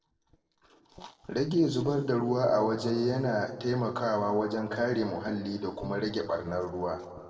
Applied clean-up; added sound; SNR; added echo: neural separator model SepFormer DNS4.